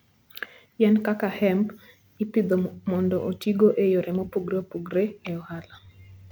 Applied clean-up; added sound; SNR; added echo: none; none; none; none.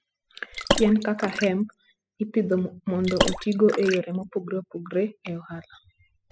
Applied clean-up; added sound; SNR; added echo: classical method spectral subtraction.